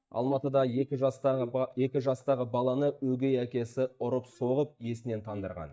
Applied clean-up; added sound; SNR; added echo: neural mask model DeepFilterNet 3.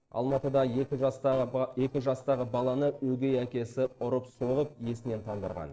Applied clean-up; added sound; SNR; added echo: neural separator model SepFormer DNS4.